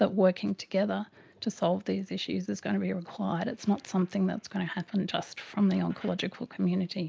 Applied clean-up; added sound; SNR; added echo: none; none; none; none.